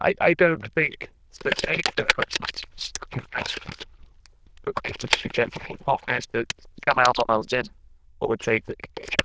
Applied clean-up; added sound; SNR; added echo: neural diffusion model UNIVERSE++.